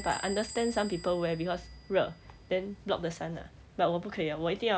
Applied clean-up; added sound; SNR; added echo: none; Squeak / Bell; 17 dB; none.